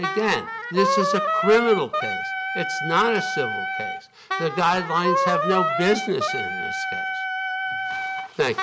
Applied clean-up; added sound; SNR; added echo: none; Wind instrument, woodwind instrument; 1 dB; none.